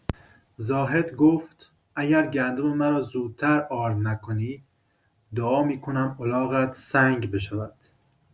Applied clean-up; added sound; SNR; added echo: none; none; none; none.